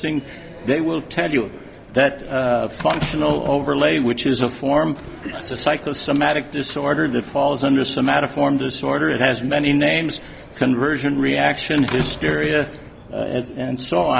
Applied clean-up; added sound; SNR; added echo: none; Slam; 15 dB; none.